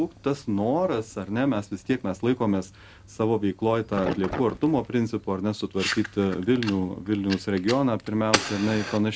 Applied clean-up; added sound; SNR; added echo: none; Fire; 10 dB; none.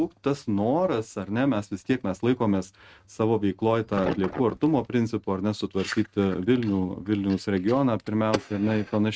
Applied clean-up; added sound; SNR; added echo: neural mask model RNNoise.